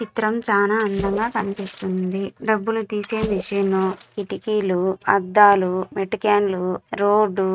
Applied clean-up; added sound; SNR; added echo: neural mask model RNNoise.